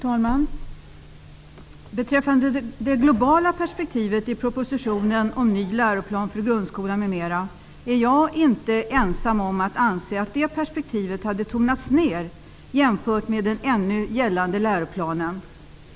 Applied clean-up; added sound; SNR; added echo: none; Wind / Car; 16 dB; none.